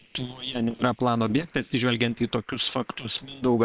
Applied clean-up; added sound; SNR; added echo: neural separator model SepFormer WHAM!.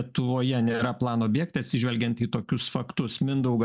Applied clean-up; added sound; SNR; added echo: none; none; none; none.